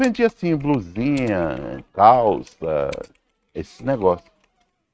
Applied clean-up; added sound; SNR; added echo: neural mask model RNNoise.